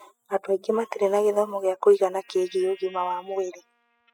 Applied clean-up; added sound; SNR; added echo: classical method spectral subtraction.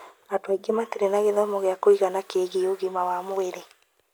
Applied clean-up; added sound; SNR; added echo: none; none; none; none.